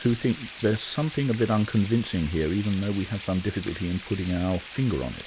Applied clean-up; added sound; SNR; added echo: none; Water; 16 dB; none.